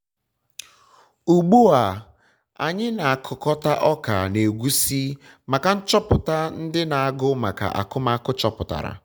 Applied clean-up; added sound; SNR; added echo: none; none; none; none.